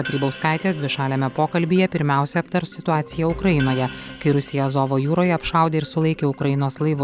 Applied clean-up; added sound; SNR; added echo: none; Hi-hat; 19 dB; none.